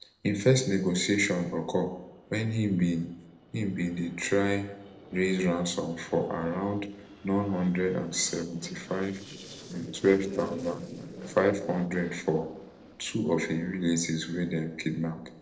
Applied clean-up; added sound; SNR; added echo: neural separator model SepFormer DNS4.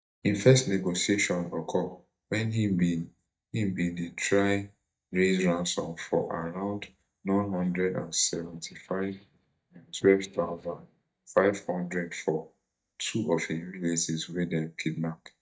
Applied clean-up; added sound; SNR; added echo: neural mask model DeepFilterNet 3.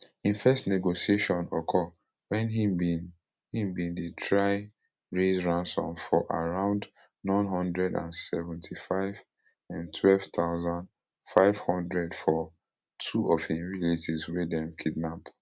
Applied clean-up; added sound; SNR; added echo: none; none; none; none.